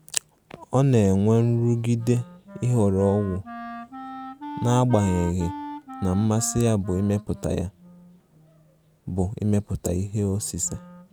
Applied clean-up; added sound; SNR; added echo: none; Wind instrument, woodwind instrument; 16 dB; none.